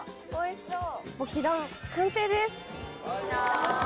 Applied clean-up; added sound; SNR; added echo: none; none; none; none.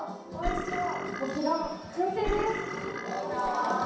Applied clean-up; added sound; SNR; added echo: none; Burping, eructation; 5 dB; reverberation time 0.7 s.